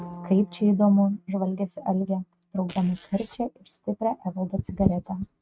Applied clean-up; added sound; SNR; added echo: neural mask model RNNoise.